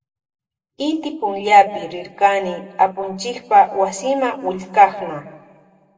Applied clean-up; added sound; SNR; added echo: none; none; none; reverberation time 1.3 s.